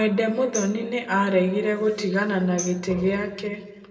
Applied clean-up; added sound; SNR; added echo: none; Tambourine; 16 dB; reverberation time 1.2 s.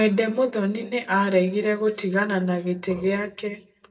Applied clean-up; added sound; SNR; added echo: neural mask model DeepFilterNet 3.